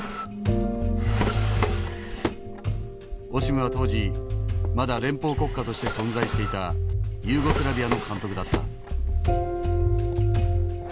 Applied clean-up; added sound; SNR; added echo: none; Drawer open or close; 9 dB; none.